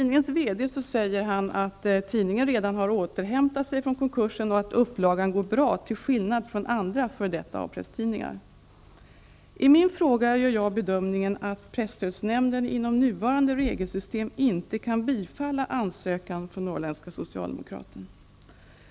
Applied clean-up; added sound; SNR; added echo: none; none; none; none.